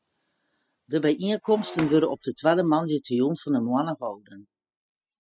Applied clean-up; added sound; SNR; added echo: classical method spectral subtraction.